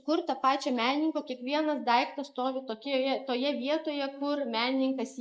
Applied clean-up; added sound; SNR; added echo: neural mask model Resemble Enhance denoiser.